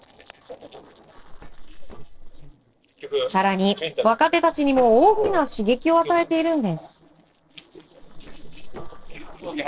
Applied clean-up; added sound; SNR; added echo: neural separator model SepFormer DNS4.